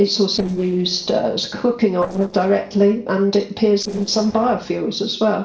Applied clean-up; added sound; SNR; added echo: neural separator model SepFormer DNS4.